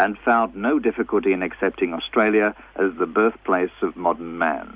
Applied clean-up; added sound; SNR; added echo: none; none; none; none.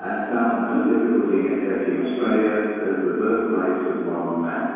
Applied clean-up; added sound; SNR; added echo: none; none; none; reverberation time 2.0 s.